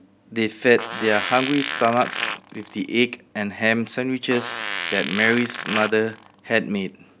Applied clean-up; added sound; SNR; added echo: none; Fart; 9 dB; none.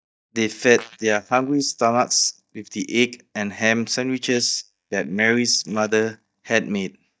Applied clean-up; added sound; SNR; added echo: neural mask model DeepFilterNet 3.